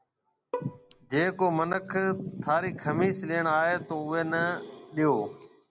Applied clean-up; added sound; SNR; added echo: none; Bowed string instrument; 13 dB; none.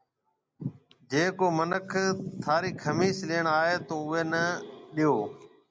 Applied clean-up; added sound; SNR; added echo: none; none; none; none.